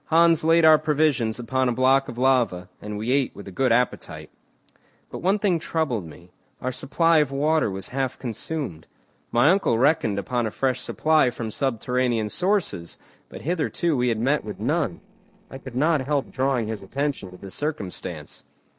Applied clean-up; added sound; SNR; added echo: neural separator model SepFormer DNS4.